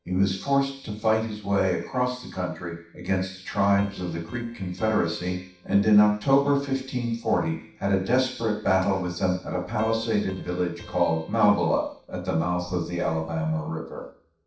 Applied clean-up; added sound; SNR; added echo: neural separator model SepFormer DNS4.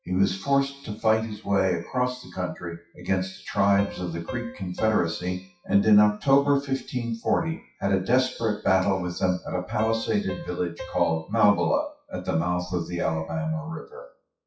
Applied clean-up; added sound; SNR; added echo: classical method WPE with log-MMSE.